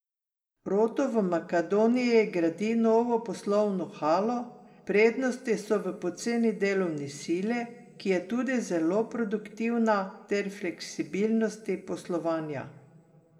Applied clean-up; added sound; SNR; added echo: none; none; none; reverberation time 1.8 s.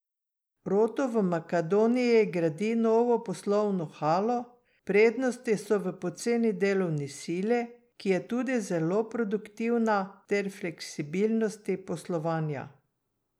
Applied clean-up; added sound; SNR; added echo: none; none; none; none.